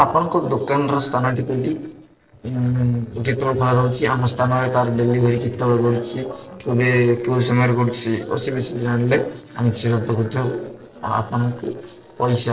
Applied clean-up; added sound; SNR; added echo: neural separator model SepFormer DNS4.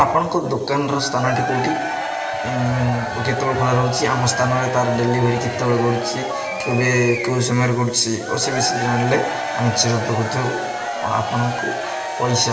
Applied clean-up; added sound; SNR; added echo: none; Crowd / Cheering; 5 dB; reverberation time 1.1 s.